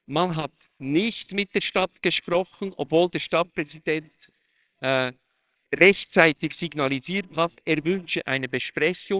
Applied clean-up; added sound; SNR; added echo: neural separator model SepFormer WHAMR!.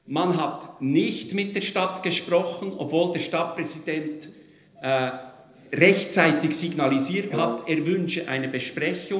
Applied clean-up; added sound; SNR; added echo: neural separator model SepFormer DNS4.